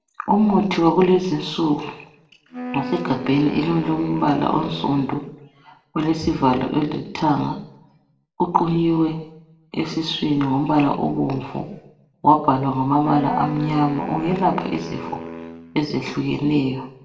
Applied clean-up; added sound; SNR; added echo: none; Wind instrument, woodwind instrument; 12 dB; reverberation time 0.7 s.